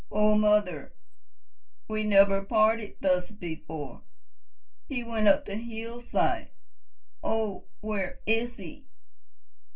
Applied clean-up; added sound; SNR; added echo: none; none; none; reverberation time 0.2 s.